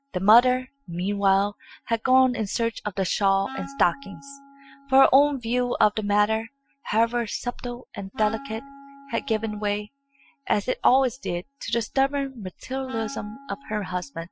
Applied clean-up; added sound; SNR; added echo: classical method spectral subtraction.